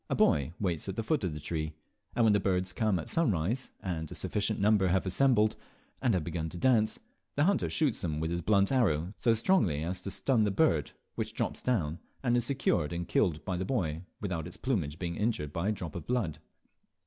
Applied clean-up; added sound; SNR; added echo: none; none; none; none.